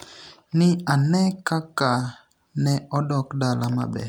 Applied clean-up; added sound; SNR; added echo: none; none; none; none.